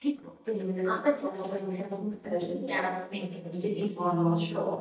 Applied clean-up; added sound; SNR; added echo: neural mask model DeepFilterNet 3.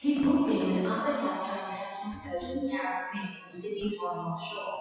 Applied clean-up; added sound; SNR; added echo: classical method WPE with log-MMSE.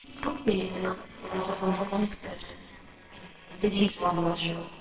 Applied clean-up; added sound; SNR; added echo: neural separator model SepFormer WHAMR!.